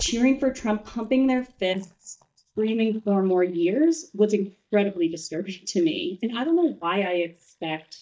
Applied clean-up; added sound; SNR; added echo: neural mask model DeepFilterNet 3.